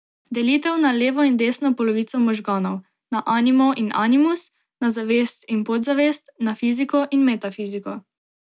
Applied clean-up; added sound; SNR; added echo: none; none; none; none.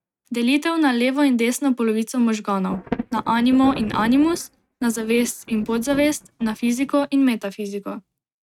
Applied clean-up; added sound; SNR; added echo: neural mask model RNNoise.